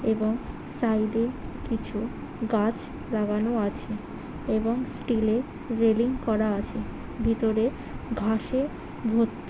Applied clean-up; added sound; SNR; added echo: none; none; none; none.